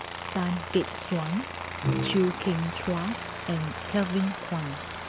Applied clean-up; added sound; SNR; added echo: none; Aircraft + Bowed string instrument; 4 dB; none.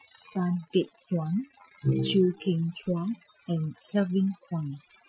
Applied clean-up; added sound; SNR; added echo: classical method Wiener filter.